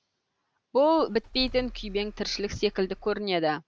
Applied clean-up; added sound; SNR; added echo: none; Engine starting / Car; 16 dB; none.